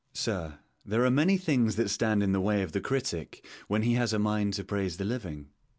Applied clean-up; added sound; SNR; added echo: none; none; none; none.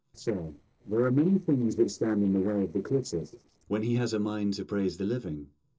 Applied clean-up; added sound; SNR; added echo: neural separator model SepFormer DNS4.